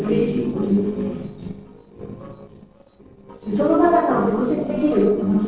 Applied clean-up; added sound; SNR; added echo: neural separator model SepFormer DNS4.